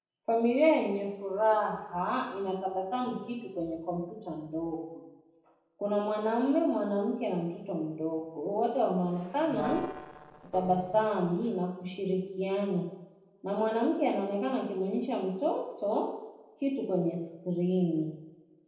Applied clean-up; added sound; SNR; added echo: neural separator model SepFormer DNS4.